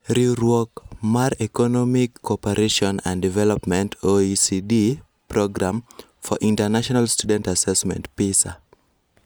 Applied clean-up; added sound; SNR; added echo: none; none; none; none.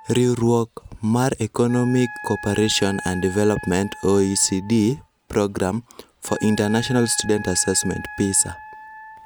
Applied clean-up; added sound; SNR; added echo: none; Wind instrument, woodwind instrument; 16 dB; none.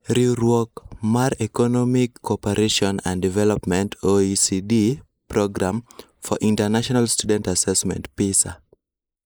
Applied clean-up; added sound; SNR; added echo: neural mask model Resemble Enhance denoiser.